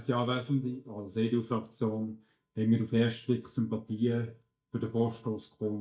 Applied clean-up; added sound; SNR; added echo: neural mask model DeepFilterNet 3.